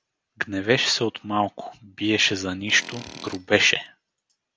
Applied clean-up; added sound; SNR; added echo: none; Tools; 18 dB; none.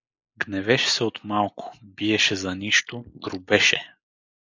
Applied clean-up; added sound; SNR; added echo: neural mask model Resemble Enhance denoiser.